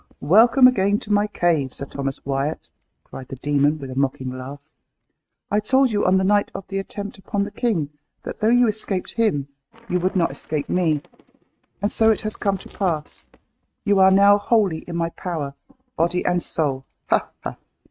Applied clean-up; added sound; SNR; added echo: neural mask model RNNoise.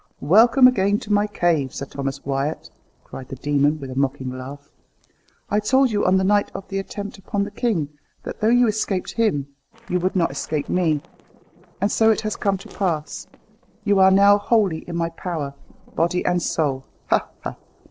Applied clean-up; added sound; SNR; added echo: neural separator model SepFormer DNS4.